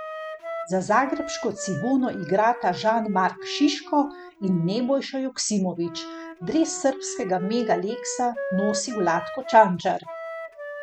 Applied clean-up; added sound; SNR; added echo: none; Wind instrument, woodwind instrument; 11 dB; none.